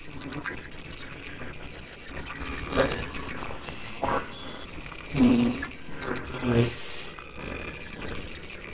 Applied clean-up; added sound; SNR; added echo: neural separator model SepFormer WHAMR!.